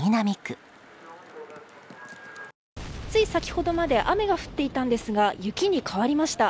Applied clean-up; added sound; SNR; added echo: none; Boom; 13 dB; none.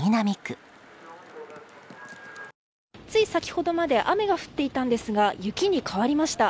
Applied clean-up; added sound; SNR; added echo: none; none; none; none.